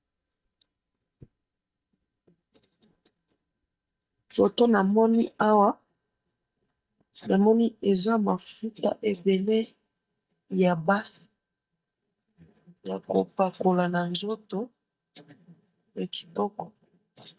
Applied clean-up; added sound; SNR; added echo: neural mask model DeepFilterNet 3.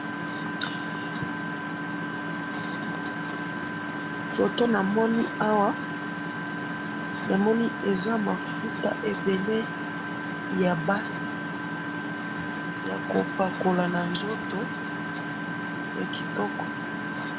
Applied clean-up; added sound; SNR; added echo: none; Engine; 2 dB; none.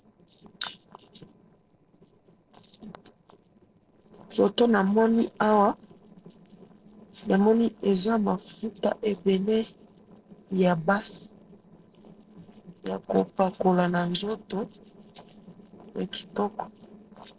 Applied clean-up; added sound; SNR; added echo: neural separator model SepFormer DNS4.